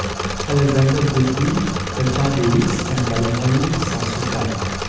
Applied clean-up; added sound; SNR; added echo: none; Engine / Mechanisms; 5 dB; reverberation time 0.9 s.